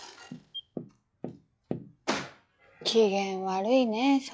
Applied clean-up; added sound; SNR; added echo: classical method log-MMSE.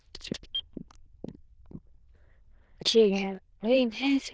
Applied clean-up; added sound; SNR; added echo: neural diffusion model UNIVERSE++.